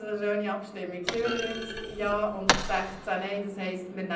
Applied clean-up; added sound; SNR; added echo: none; Thump, thud; 3 dB; reverberation time 0.6 s.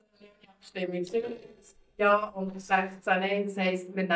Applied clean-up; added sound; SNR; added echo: neural mask model DeepFilterNet 3.